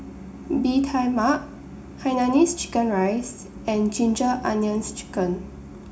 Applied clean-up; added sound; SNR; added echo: none; none; none; reverberation time 0.4 s.